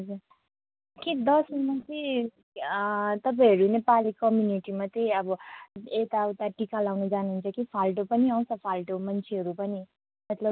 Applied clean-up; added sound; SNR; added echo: none; none; none; none.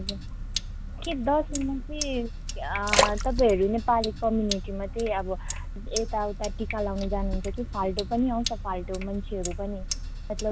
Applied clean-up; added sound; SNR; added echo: none; Splash, splatter + Sink (filling or washing); 2 dB; none.